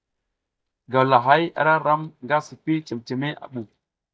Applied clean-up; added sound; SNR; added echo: neural mask model DeepFilterNet 3.